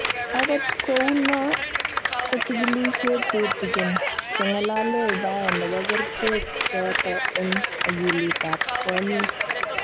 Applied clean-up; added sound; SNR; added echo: none; Clapping; -1 dB; none.